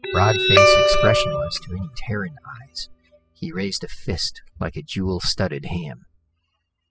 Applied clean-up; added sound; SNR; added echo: classical method spectral subtraction.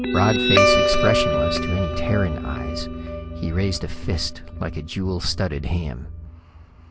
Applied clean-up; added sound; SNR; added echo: none; Guitar; -1 dB; none.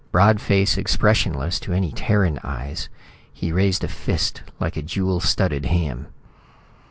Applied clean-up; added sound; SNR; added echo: none; none; none; none.